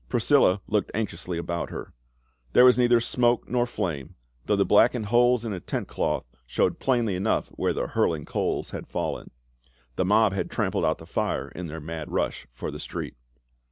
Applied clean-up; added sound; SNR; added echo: none; none; none; none.